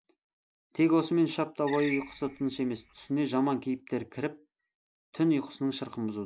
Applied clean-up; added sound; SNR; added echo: none; Screech; 14 dB; none.